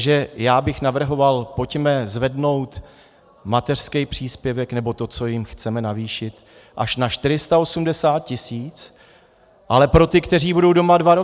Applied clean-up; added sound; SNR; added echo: none; none; none; none.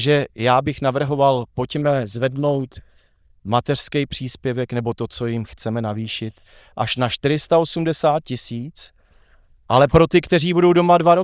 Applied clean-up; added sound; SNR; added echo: neural diffusion model UNIVERSE++.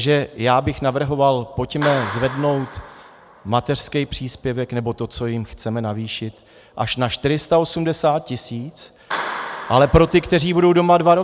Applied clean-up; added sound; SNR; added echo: none; Clapping; 16 dB; none.